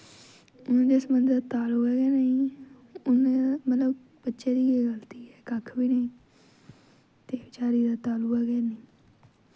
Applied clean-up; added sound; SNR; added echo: none; none; none; none.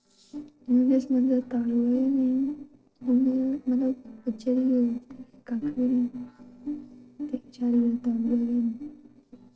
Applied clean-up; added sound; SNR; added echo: neural separator model SepFormer DNS4.